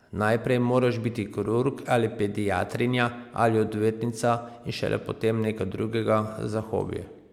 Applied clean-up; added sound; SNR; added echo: none; none; none; none.